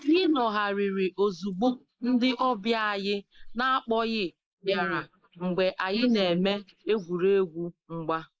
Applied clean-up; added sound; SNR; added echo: neural mask model Resemble Enhance denoiser.